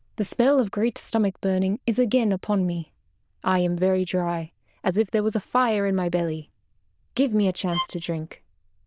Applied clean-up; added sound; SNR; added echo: neural diffusion model UNIVERSE++.